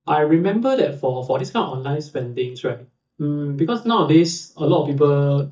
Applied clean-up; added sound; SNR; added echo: neural mask model DeepFilterNet 3.